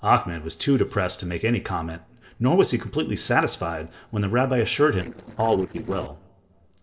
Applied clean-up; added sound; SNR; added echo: neural separator model SepFormer DNS4.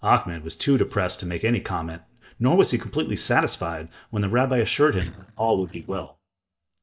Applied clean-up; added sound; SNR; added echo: neural mask model DeepFilterNet 3.